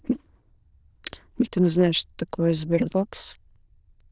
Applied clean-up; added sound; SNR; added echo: neural diffusion model UNIVERSE++.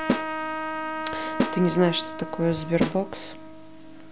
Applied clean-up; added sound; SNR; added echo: none; Trumpet + Snare drum; 2 dB; none.